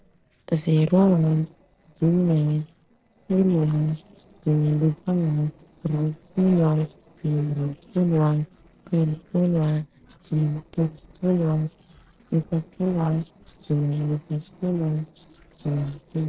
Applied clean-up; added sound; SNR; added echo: neural separator model SepFormer DNS4.